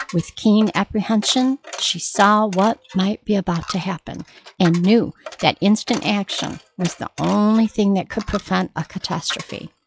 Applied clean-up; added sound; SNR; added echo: classical method log-MMSE.